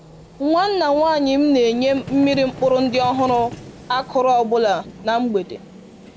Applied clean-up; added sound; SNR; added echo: none; Vehicle; 18 dB; none.